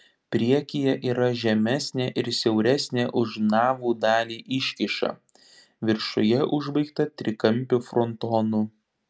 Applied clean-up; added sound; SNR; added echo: none; none; none; none.